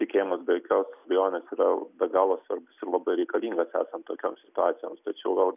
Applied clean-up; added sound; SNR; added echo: none; none; none; none.